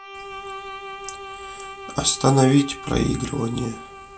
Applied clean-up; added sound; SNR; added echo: none; Bowed string instrument; 13 dB; none.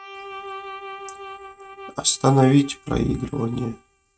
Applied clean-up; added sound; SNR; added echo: neural mask model RNNoise.